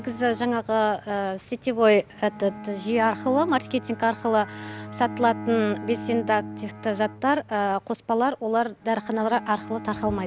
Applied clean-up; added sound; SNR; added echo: none; Bowed string instrument; 14 dB; none.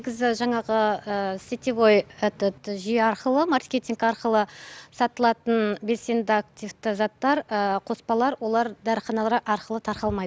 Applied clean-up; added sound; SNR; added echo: none; none; none; none.